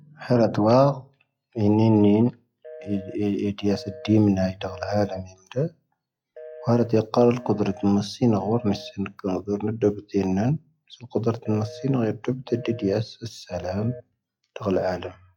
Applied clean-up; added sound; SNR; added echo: classical method log-MMSE.